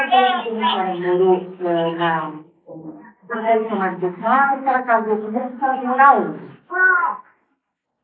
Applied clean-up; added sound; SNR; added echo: neural mask model Resemble Enhance denoiser.